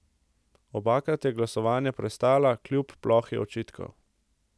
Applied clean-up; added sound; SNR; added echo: none; none; none; none.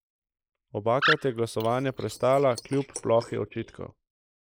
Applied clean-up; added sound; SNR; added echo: neural mask model Resemble Enhance denoiser.